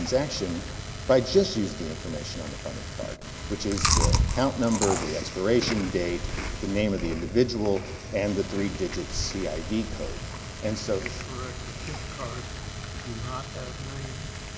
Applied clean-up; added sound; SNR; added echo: none; Chewing, mastication; 3 dB; none.